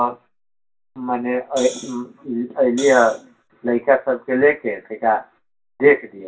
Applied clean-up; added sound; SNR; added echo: none; Hi-hat; 15 dB; reverberation time 0.2 s.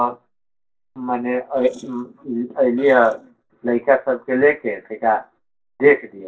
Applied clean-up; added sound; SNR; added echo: neural separator model SepFormer DNS4.